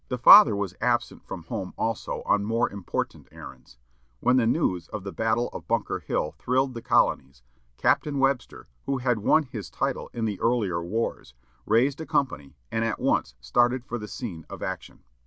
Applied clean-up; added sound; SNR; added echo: none; none; none; none.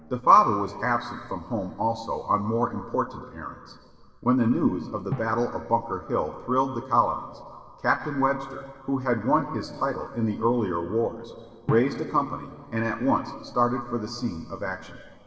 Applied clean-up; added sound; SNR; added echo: none; Drum; 18 dB; reverberation time 2.7 s.